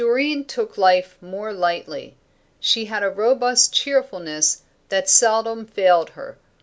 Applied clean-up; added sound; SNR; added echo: none; none; none; none.